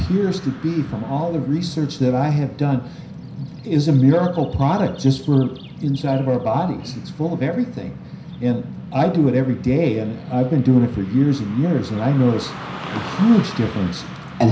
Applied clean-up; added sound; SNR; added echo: none; Car passing by / Traffic noise, roadway noise; 20 dB; reverberation time 0.5 s.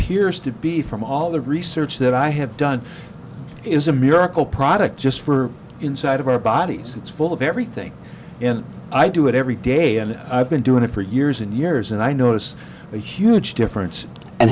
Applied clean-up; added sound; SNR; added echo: none; none; none; none.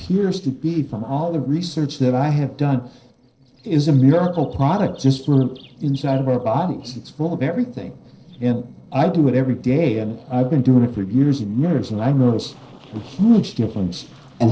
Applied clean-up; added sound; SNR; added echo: neural separator model SepFormer DNS4.